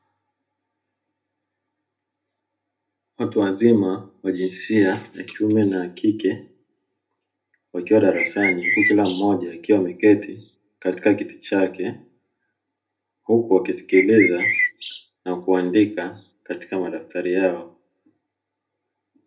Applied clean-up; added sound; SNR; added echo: none; Bird; 4 dB; reverberation time 0.3 s.